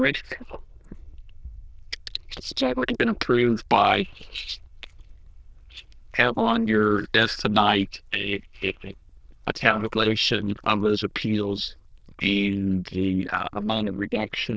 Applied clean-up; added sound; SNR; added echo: neural diffusion model UNIVERSE++.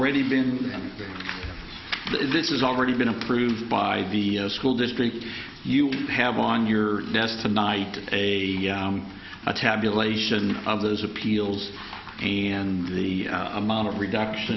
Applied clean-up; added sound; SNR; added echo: none; none; none; none.